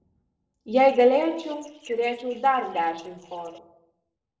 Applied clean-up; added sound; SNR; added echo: neural separator model SepFormer DNS4.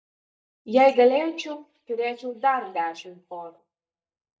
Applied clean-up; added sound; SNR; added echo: neural mask model DeepFilterNet 3.